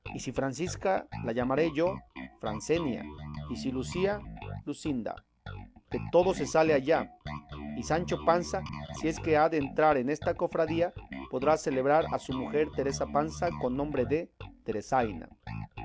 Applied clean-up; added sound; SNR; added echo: none; Bass guitar; 11 dB; none.